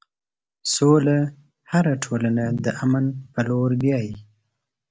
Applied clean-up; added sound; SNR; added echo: none; none; none; none.